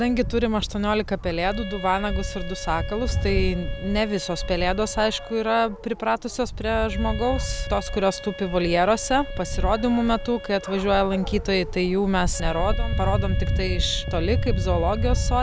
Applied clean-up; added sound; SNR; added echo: none; Wind instrument, woodwind instrument; 17 dB; none.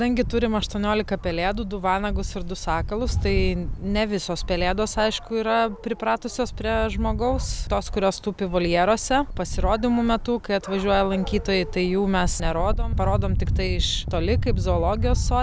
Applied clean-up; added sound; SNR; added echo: none; none; none; none.